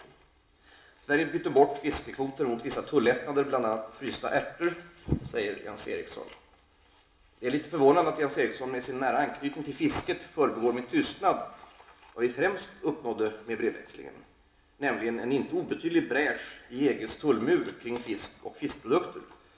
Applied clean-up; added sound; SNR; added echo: none; none; none; reverberation time 0.6 s.